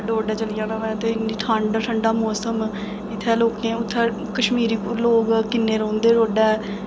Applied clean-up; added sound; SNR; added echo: none; Engine; 8 dB; none.